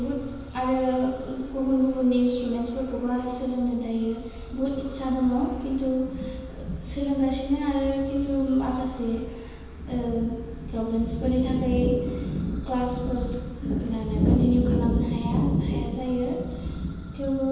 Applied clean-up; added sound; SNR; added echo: none; Church bell; 17 dB; reverberation time 1.2 s.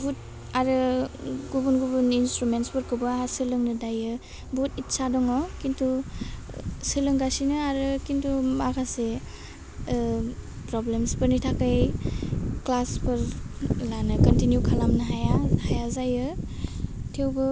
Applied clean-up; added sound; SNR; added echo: none; none; none; none.